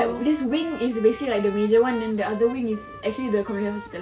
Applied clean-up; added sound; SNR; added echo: none; Trumpet; 17 dB; none.